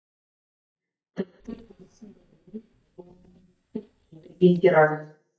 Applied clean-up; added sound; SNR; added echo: neural mask model DeepFilterNet 3.